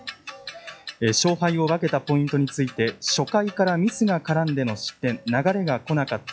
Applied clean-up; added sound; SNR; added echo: classical method log-MMSE.